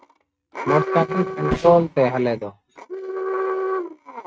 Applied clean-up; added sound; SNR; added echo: neural mask model RNNoise.